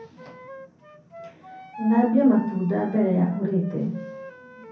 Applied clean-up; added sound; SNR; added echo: none; Wind instrument, woodwind instrument; 18 dB; reverberation time 0.6 s.